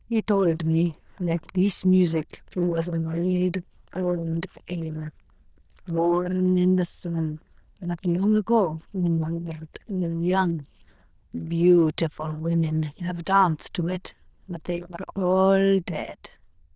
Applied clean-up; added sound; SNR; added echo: neural diffusion model UNIVERSE++.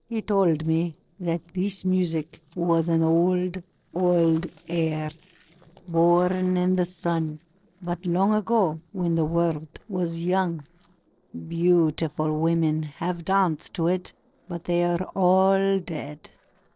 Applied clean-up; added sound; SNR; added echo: neural separator model SepFormer DNS4.